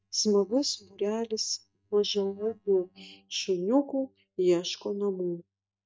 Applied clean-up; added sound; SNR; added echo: neural mask model DeepFilterNet 3.